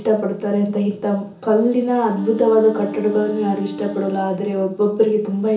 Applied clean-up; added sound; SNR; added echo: none; Wind instrument, woodwind instrument; 13 dB; reverberation time 0.7 s.